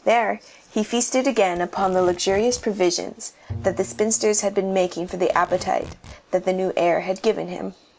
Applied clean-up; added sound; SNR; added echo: none; Bowed string instrument + Packing tape, duct tape; 18 dB; none.